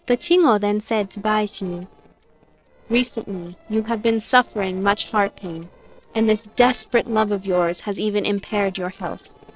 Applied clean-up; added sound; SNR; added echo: neural separator model SepFormer DNS4.